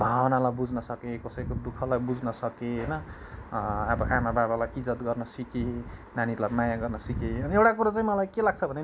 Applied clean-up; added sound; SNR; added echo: none; none; none; none.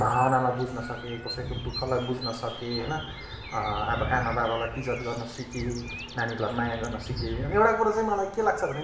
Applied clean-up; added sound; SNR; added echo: none; Bird vocalization, bird call, bird song; 14 dB; reverberation time 0.7 s.